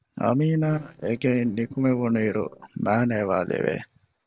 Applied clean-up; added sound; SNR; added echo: neural separator model SepFormer DNS4.